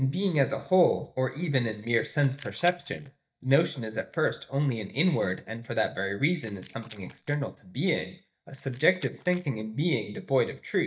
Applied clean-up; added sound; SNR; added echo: neural mask model DeepFilterNet 3.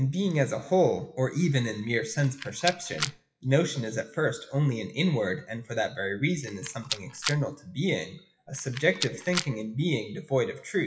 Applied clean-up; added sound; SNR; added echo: classical method WPE with log-MMSE.